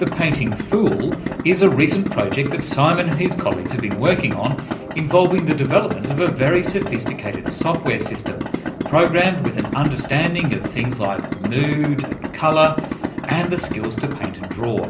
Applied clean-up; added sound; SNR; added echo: none; Idling; 7 dB; reverberation time 0.5 s.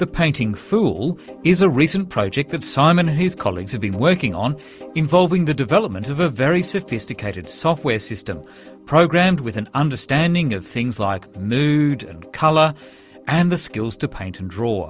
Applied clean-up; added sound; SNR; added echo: none; none; none; none.